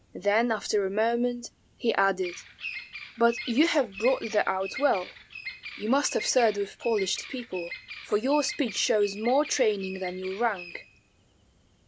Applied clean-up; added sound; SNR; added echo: none; Bird vocalization, bird call, bird song; 15 dB; none.